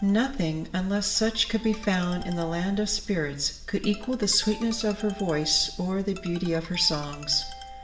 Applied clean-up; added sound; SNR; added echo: none; Ringtone; 18 dB; reverberation time 0.5 s.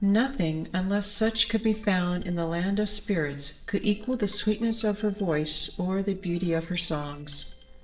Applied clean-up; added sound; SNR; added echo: neural separator model SepFormer DNS4.